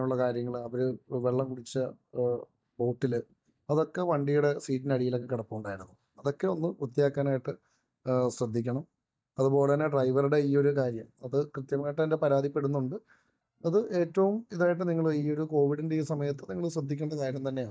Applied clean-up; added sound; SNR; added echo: neural mask model DeepFilterNet 3.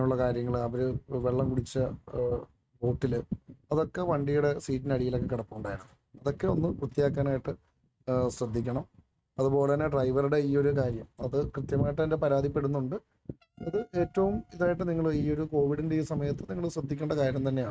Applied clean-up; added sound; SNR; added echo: neural mask model RNNoise.